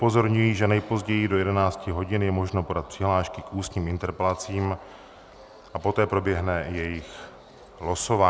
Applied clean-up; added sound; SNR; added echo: none; none; none; none.